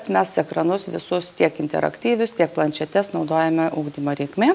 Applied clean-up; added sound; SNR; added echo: none; none; none; none.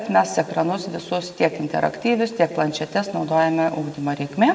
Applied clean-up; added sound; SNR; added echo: none; none; none; reverberation time 1.1 s.